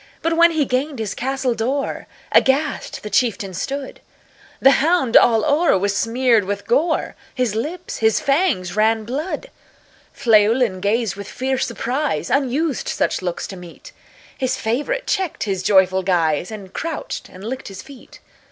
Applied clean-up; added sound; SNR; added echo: none; none; none; none.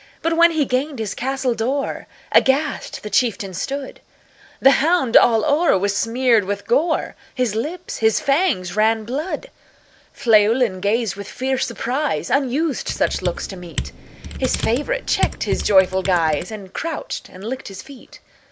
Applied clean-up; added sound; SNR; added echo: none; Computer keyboard; 8 dB; none.